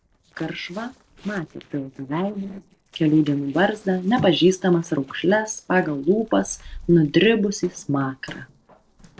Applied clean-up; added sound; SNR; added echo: neural separator model SepFormer DNS4.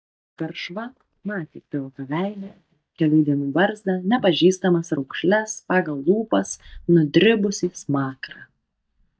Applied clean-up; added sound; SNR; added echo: neural mask model DeepFilterNet 3.